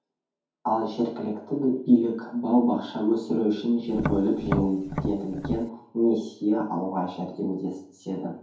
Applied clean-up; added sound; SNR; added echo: none; Tap; 5 dB; reverberation time 0.6 s.